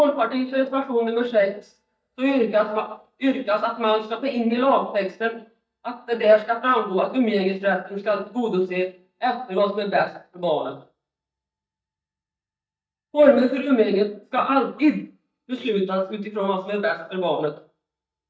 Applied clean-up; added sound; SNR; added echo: neural mask model DeepFilterNet 3.